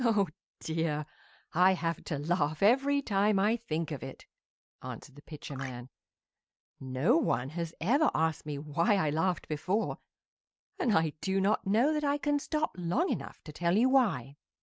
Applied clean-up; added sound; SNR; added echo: neural mask model RNNoise.